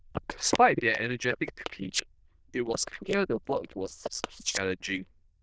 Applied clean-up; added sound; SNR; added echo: neural diffusion model UNIVERSE++.